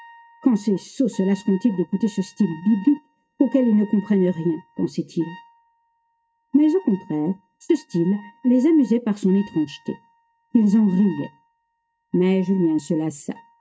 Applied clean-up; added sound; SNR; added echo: neural mask model RNNoise.